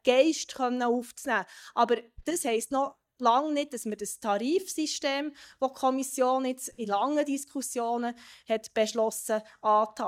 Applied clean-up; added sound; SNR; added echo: neural mask model DeepFilterNet 3.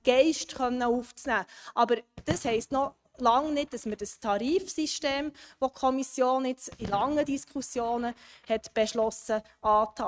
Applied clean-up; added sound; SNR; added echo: neural mask model RNNoise.